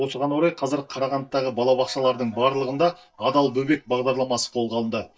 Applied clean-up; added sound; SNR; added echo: neural mask model DeepFilterNet 3.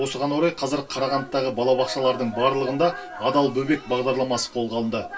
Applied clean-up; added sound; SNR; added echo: none; Wind instrument, woodwind instrument; 20 dB; reverberation time 0.1 s.